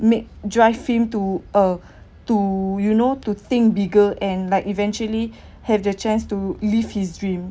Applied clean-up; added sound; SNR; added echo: none; none; none; none.